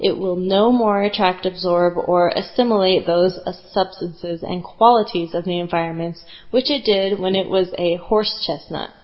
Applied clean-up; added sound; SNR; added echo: none; none; none; reverberation time 0.9 s.